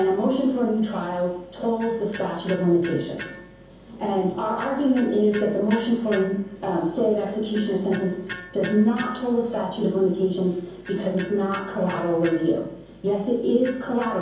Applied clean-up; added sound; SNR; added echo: none; Electric guitar; 18 dB; reverberation time 0.7 s.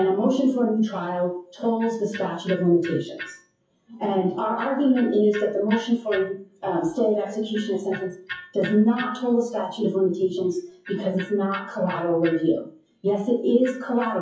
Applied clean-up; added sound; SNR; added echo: classical method WPE with log-MMSE.